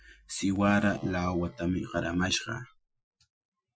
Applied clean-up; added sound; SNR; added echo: classical method Wiener filter.